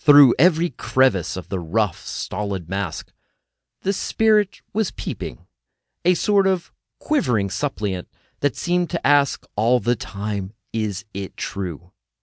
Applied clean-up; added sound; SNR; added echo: none; none; none; none.